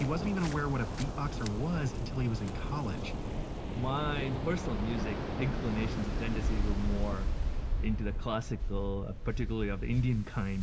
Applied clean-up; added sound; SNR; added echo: none; Waves, surf; -1 dB; reverberation time 0.3 s.